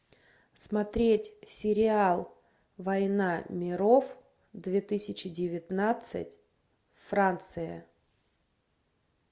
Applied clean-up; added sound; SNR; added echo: none; none; none; none.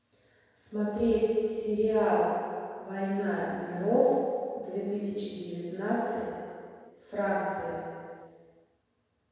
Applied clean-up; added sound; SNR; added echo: none; none; none; reverberation time 1.9 s.